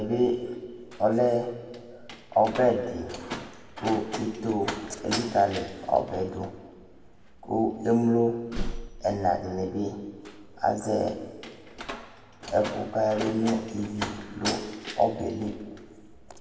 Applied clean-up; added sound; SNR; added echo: none; Slam; 11 dB; reverberation time 1.5 s.